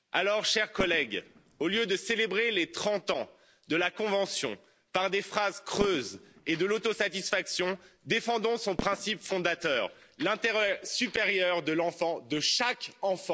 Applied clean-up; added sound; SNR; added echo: none; Fireworks; 15 dB; none.